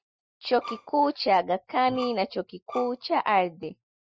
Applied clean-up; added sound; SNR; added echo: classical method Wiener filter.